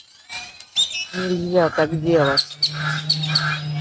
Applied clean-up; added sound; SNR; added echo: neural mask model RNNoise.